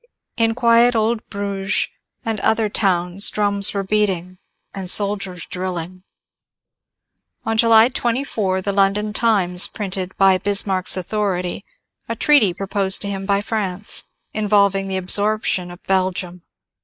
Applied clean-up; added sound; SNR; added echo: neural mask model Resemble Enhance denoiser.